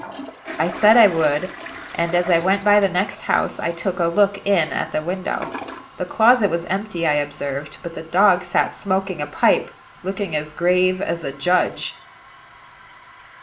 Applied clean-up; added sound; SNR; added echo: none; Toilet flush; 17 dB; none.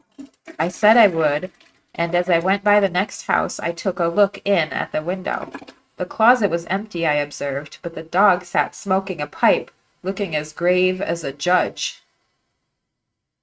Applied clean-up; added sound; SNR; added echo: neural mask model RNNoise.